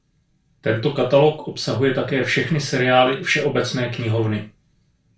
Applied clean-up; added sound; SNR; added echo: none; none; none; reverberation time 0.3 s.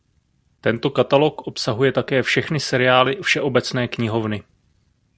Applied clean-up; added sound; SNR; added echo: none; none; none; none.